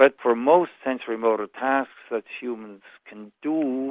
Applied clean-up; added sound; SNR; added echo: none; none; none; none.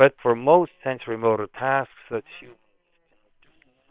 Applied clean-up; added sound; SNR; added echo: neural separator model SepFormer WHAM!.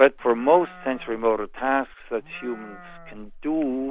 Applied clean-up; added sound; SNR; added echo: none; Livestock, farm animals, working animals; 19 dB; none.